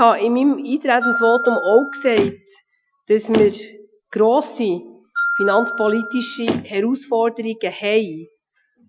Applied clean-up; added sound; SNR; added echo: classical method Wiener filter.